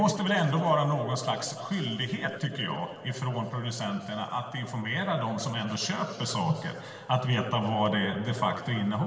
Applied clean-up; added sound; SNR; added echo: none; none; none; reverberation time 2.5 s.